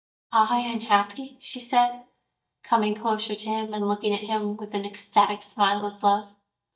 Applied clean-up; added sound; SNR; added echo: neural mask model DeepFilterNet 3.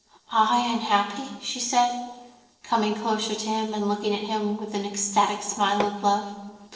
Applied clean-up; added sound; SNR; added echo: neural separator model SepFormer DNS4.